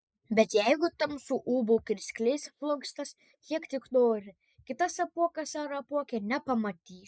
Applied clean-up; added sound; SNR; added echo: neural mask model Resemble Enhance denoiser.